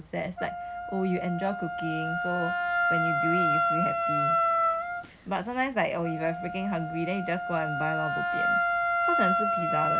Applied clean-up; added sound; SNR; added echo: none; Wind instrument, woodwind instrument; -4 dB; none.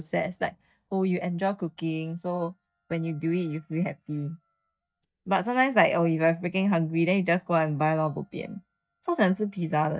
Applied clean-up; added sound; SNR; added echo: neural mask model DeepFilterNet 3.